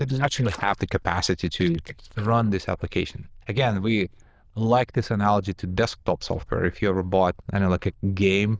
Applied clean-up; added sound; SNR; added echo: neural diffusion model UNIVERSE++.